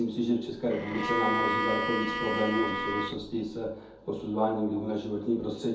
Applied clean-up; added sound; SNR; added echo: none; Bowed string instrument; 1 dB; reverberation time 0.6 s.